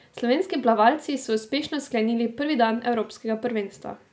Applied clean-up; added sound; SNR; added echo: none; none; none; none.